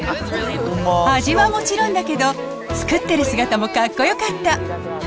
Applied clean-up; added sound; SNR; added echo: none; none; none; none.